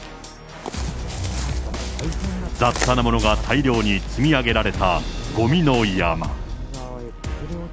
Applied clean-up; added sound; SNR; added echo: none; Bowed string instrument; 17 dB; none.